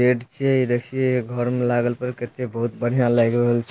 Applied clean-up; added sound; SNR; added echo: neural mask model Resemble Enhance denoiser.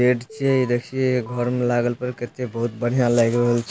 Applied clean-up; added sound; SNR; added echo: none; Alarm; 18 dB; none.